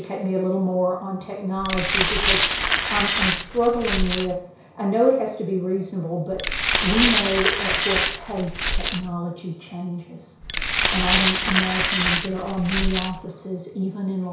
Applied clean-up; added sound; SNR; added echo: none; Glass; -2 dB; reverberation time 0.6 s.